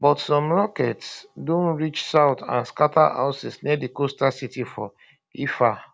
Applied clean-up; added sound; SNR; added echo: none; none; none; none.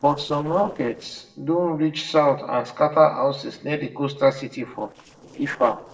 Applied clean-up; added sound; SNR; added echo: neural separator model SepFormer DNS4.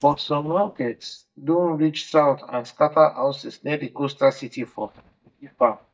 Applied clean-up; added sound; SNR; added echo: neural mask model DeepFilterNet 3.